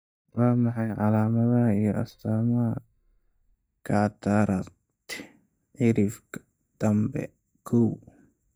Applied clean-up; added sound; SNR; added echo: neural mask model DeepFilterNet 3.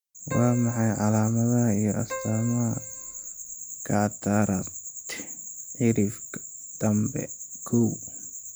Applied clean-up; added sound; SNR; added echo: none; Keyboard (musical); 14 dB; none.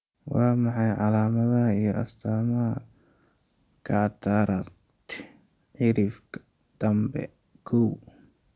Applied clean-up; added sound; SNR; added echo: none; none; none; none.